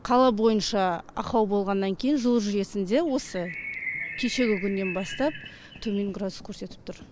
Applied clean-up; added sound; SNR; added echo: none; Bird; 11 dB; none.